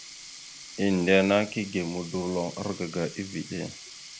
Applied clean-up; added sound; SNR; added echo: none; Sink (filling or washing); 16 dB; none.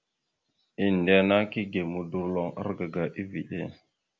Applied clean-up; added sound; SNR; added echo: none; none; none; none.